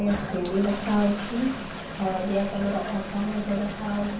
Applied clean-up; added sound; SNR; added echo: none; Toilet flush; 10 dB; reverberation time 0.6 s.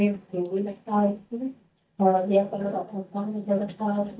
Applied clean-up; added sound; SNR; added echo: neural mask model DeepFilterNet 3.